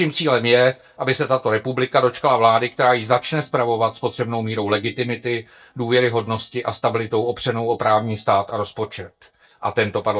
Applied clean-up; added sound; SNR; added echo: neural mask model DeepFilterNet 3.